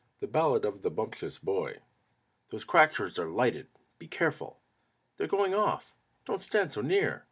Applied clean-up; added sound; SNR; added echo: none; none; none; none.